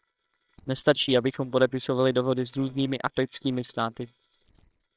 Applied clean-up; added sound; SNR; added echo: neural separator model SepFormer WHAMR!.